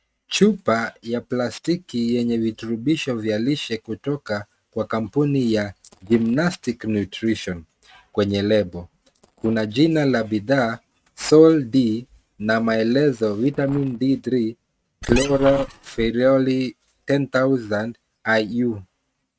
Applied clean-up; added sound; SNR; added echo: neural mask model RNNoise.